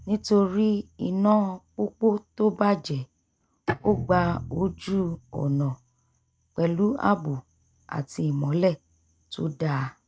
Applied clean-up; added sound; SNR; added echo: neural mask model RNNoise.